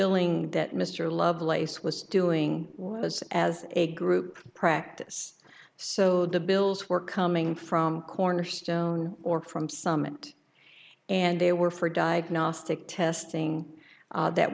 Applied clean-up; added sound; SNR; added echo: none; none; none; none.